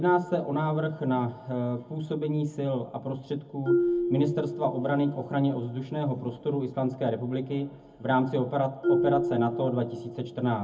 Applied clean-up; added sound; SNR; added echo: none; Marimba, xylophone; 5 dB; reverberation time 0.3 s.